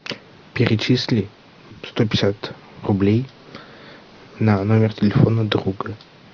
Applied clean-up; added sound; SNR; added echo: neural mask model Resemble Enhance denoiser.